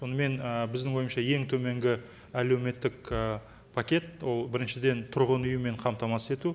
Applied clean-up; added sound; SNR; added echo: none; none; none; none.